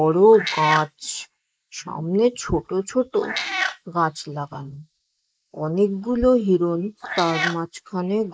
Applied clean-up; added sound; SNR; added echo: neural mask model Resemble Enhance denoiser.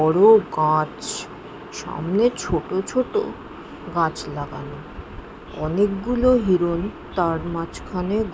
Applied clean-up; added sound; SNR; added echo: none; none; none; none.